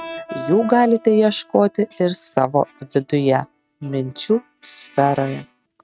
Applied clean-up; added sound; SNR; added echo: neural mask model RNNoise.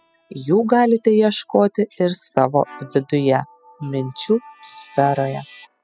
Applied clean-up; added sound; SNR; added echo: classical method spectral subtraction.